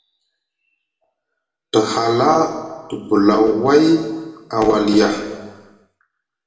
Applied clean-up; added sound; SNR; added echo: none; none; none; reverberation time 1.1 s.